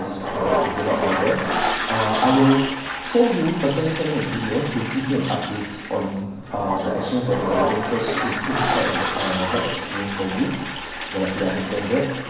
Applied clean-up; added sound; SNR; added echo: none; Toilet flush; 3 dB; reverberation time 1.1 s.